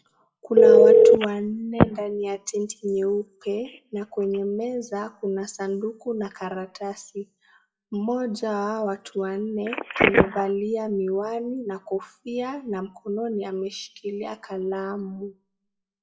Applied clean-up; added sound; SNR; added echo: classical method WPE with log-MMSE.